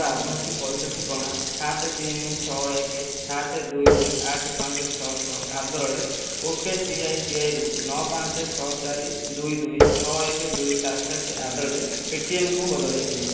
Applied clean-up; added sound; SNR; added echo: none; Water tap, faucet; -1 dB; reverberation time 0.9 s.